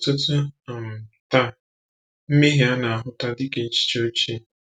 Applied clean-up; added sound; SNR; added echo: none; none; none; none.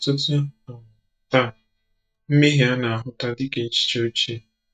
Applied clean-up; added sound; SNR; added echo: neural mask model DeepFilterNet 3.